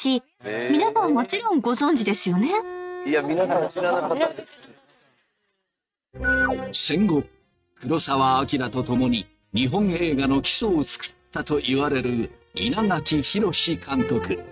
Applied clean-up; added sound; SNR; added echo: neural mask model RNNoise.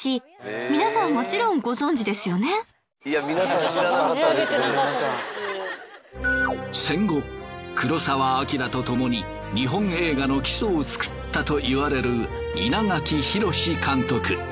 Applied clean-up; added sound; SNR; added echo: none; none; none; none.